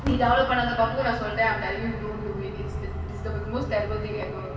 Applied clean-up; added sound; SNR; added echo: none; Fireworks; 12 dB; reverberation time 2.4 s.